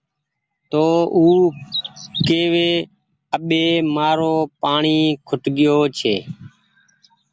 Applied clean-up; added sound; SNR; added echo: none; none; none; none.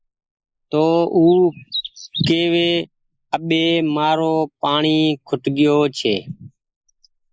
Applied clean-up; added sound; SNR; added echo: neural mask model Resemble Enhance denoiser.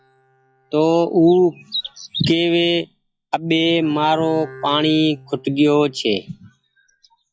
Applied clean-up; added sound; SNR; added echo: classical method log-MMSE.